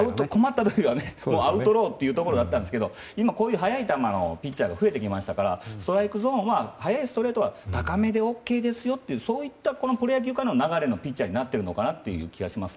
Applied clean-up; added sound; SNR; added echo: none; none; none; none.